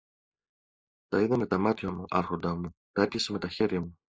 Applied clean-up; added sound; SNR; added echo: neural mask model Resemble Enhance denoiser.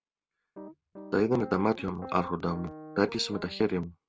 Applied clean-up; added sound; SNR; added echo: none; Piano; 14 dB; none.